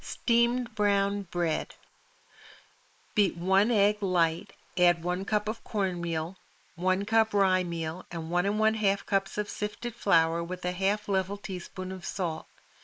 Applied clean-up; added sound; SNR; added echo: neural mask model Resemble Enhance denoiser.